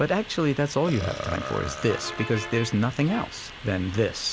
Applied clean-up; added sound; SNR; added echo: none; Burping, eructation + Bus; 10 dB; none.